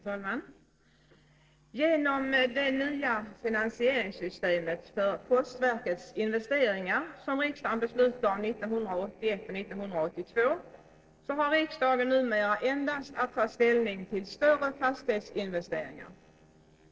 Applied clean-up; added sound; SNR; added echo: neural separator model SepFormer DNS4.